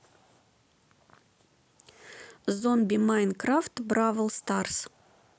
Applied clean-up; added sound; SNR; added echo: none; none; none; none.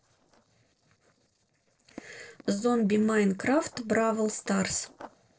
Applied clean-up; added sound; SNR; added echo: neural separator model SepFormer DNS4.